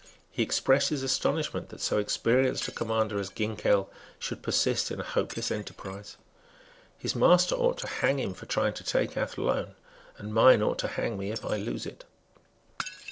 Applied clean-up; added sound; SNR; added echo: neural separator model SepFormer DNS4.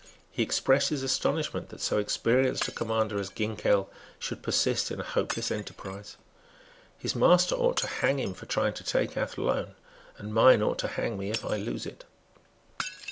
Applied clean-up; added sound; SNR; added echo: none; Shatter; 17 dB; none.